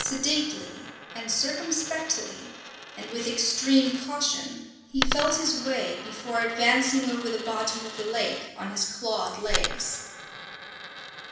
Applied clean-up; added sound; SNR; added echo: none; Coin (dropping); 8 dB; reverberation time 0.9 s.